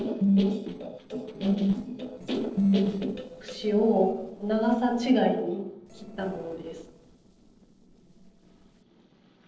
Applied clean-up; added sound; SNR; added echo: neural separator model SepFormer DNS4.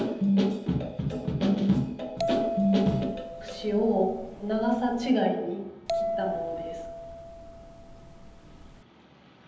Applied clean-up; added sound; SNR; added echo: none; Bell; 6 dB; reverberation time 0.9 s.